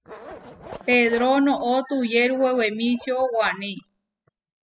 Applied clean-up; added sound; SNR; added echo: classical method spectral subtraction.